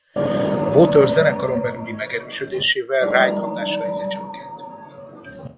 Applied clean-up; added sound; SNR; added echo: classical method log-MMSE.